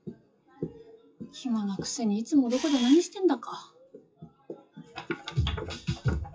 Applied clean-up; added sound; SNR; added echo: classical method WPE with log-MMSE.